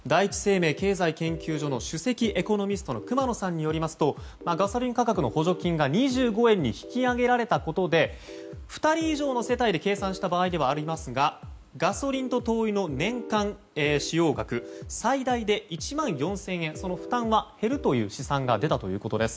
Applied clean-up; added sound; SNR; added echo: none; none; none; none.